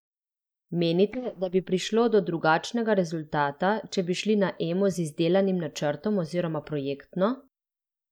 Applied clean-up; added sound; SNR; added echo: neural mask model DeepFilterNet 3.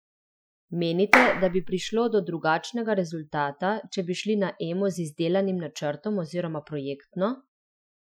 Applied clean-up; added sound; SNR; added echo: classical method Wiener filter.